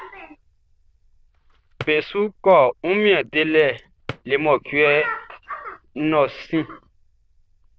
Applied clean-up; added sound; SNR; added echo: neural diffusion model UNIVERSE++.